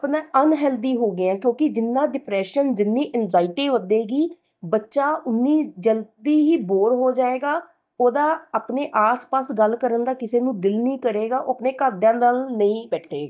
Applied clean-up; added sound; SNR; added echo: neural mask model DeepFilterNet 3.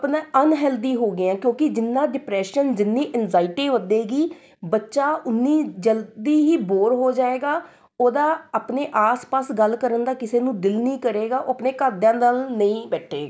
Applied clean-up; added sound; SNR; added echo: none; none; none; none.